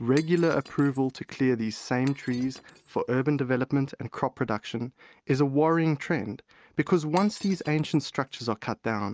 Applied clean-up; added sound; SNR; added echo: neural mask model RNNoise.